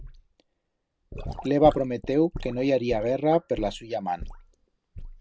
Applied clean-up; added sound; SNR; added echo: none; Sink (filling or washing) / Gurgling / Liquid; 13 dB; none.